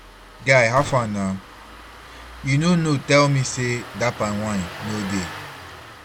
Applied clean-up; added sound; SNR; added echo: none; Gunshot, gunfire + Engine starting; 15 dB; none.